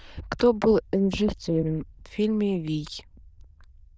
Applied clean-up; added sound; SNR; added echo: neural diffusion model UNIVERSE++.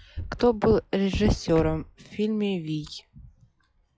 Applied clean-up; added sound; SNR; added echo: classical method log-MMSE.